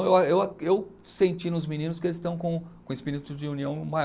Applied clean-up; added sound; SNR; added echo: none; none; none; none.